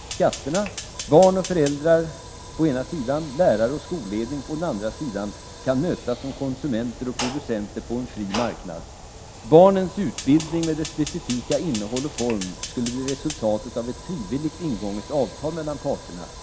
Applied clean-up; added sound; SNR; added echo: none; Fire; 15 dB; none.